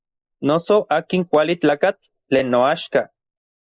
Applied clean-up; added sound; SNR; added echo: neural mask model Resemble Enhance denoiser.